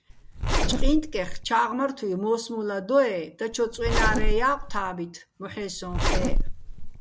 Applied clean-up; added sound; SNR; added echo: none; Zipper (clothing); -3 dB; none.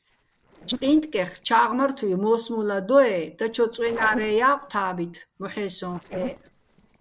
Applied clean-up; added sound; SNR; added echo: neural separator model SepFormer DNS4.